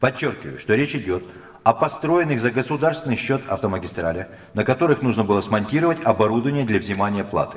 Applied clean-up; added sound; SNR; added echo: neural separator model SepFormer DNS4.